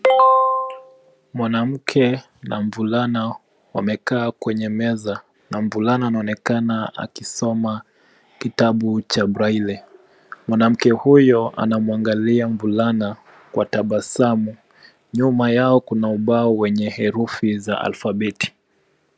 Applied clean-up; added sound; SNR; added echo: none; none; none; none.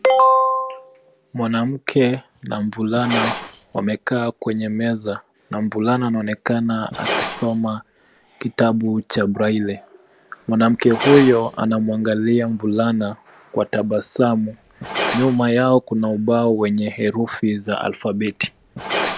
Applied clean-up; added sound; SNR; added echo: none; Glass; 12 dB; none.